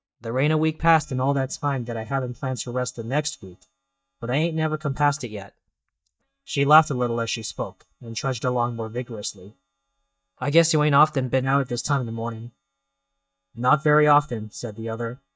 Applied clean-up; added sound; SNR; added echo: neural mask model DeepFilterNet 3.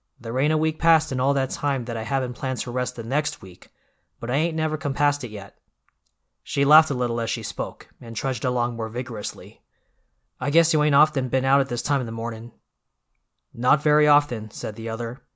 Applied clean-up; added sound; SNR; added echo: none; none; none; none.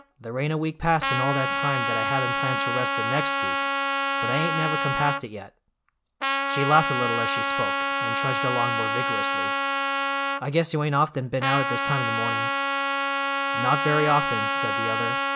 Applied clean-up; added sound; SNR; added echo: none; Trumpet; -2 dB; none.